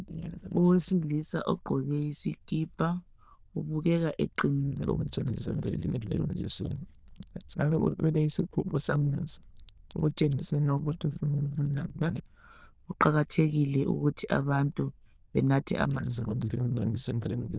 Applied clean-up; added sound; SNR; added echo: neural diffusion model UNIVERSE++.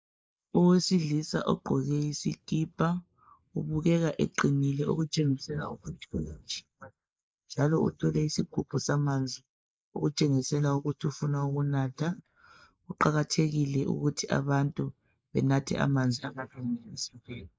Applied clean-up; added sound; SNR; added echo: neural mask model Resemble Enhance denoiser.